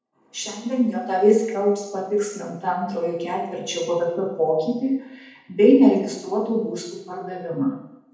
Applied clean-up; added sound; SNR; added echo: none; none; none; reverberation time 0.8 s.